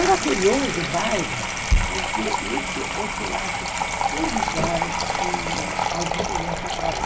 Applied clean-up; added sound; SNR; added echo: none; Sink (filling or washing) / Water tap, faucet; -3 dB; reverberation time 2.4 s.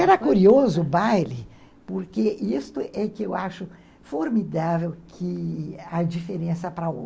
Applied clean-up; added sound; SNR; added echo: none; none; none; none.